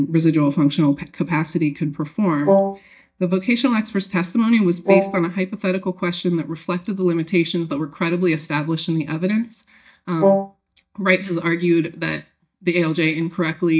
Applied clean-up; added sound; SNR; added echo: neural mask model DeepFilterNet 3.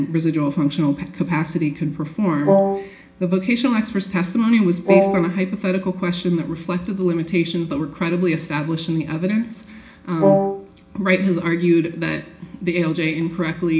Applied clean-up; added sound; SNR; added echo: none; Wind instrument, woodwind instrument; -2 dB; reverberation time 0.4 s.